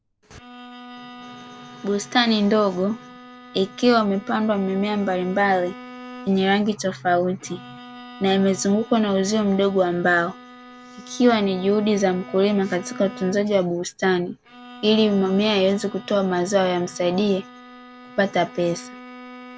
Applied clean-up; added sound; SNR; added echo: none; Bowed string instrument; 19 dB; none.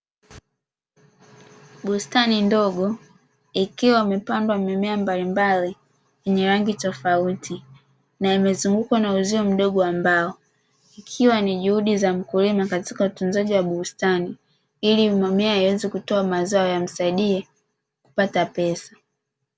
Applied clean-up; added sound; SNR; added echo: none; none; none; none.